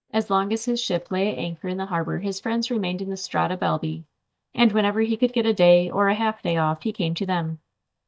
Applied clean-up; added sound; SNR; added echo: neural mask model DeepFilterNet 3.